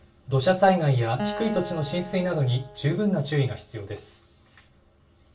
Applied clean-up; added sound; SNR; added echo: none; Acoustic guitar; 12 dB; reverberation time 0.3 s.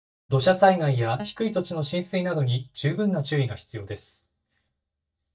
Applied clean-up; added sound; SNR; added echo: neural mask model DeepFilterNet 3.